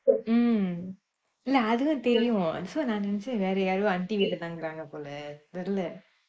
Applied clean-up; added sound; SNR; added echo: neural mask model Resemble Enhance denoiser.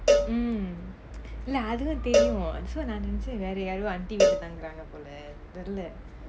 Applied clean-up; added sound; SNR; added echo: none; Cowbell; -2 dB; none.